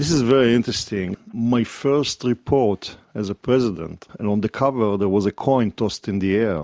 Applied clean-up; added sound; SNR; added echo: none; none; none; none.